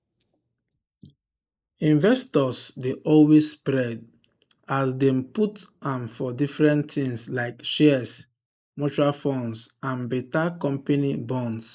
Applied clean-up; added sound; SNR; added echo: neural mask model Resemble Enhance denoiser.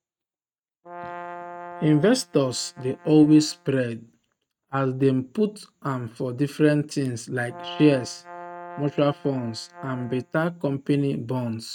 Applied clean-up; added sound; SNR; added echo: neural mask model RNNoise.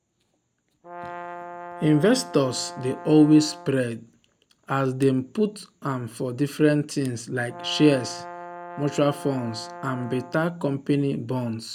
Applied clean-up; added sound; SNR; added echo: none; Brass instrument; 14 dB; none.